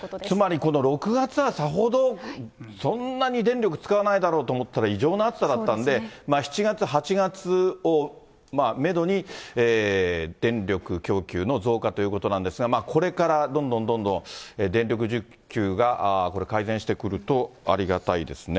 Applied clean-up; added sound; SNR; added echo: none; none; none; none.